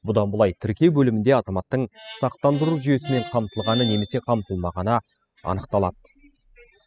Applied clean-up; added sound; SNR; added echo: classical method spectral subtraction.